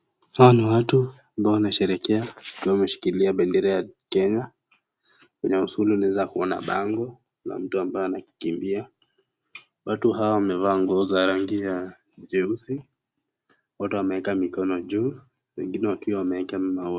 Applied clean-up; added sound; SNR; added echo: none; none; none; none.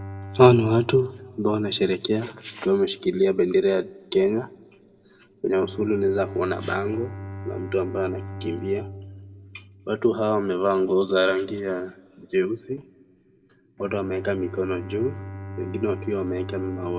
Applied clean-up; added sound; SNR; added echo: none; Bowed string instrument; 15 dB; reverberation time 0.4 s.